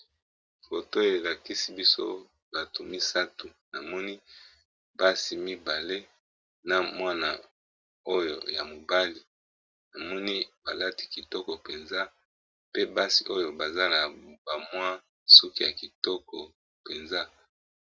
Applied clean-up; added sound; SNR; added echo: none; none; none; none.